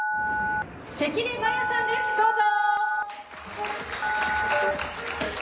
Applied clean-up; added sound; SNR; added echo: none; Telephone; 0 dB; none.